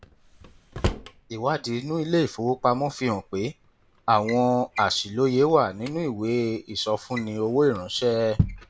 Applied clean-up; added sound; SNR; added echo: none; Drawer open or close; 11 dB; none.